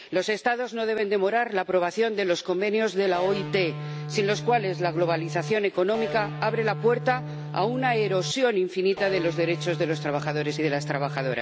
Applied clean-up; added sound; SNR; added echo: none; Electric guitar; 8 dB; none.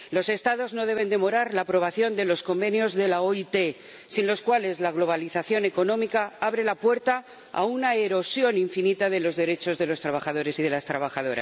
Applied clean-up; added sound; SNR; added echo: none; none; none; none.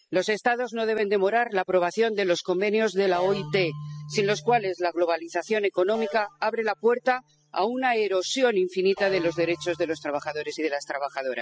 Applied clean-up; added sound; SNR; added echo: classical method spectral subtraction.